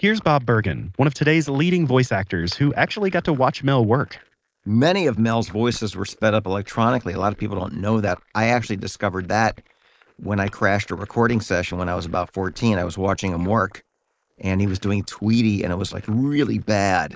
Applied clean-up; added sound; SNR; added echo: neural mask model Resemble Enhance denoiser.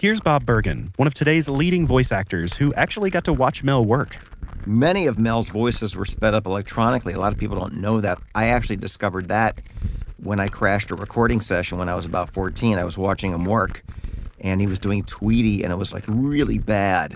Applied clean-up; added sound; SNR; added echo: none; Glass; 12 dB; none.